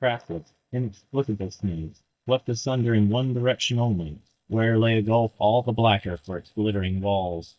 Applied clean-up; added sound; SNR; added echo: neural mask model DeepFilterNet 3.